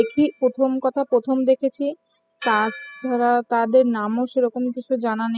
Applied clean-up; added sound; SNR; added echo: classical method spectral subtraction.